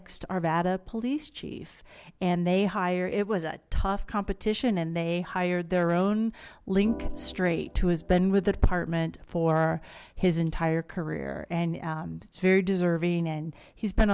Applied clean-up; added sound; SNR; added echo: none; Organ; 16 dB; none.